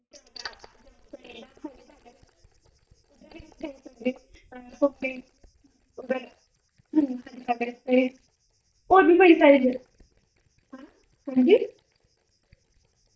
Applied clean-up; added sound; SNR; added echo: neural mask model DeepFilterNet 3.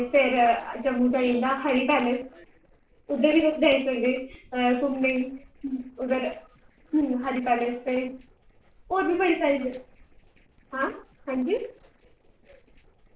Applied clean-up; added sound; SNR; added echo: neural separator model SepFormer DNS4.